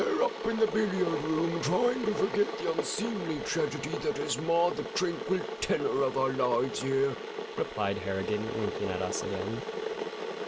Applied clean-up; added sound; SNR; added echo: none; Boiling / Water; 6 dB; none.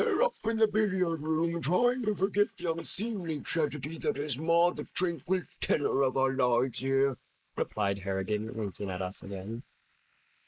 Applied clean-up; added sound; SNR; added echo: neural mask model Resemble Enhance denoiser.